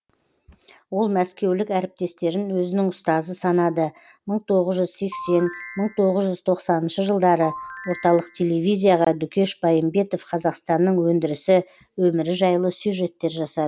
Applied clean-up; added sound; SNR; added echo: none; Ringtone / Chime; 15 dB; none.